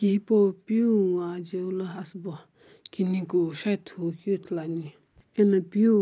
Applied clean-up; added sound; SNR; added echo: none; none; none; none.